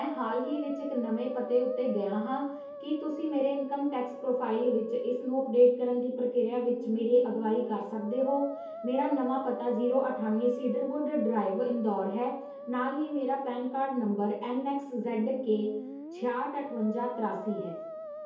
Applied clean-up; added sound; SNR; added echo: none; Musical instrument; 13 dB; reverberation time 0.7 s.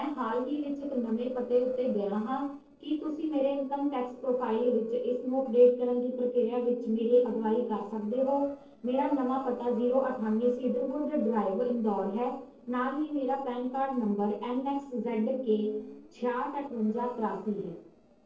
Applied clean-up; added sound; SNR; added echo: neural separator model SepFormer DNS4.